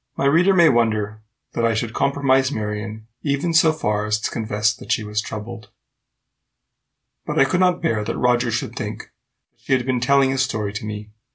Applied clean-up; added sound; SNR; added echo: none; none; none; none.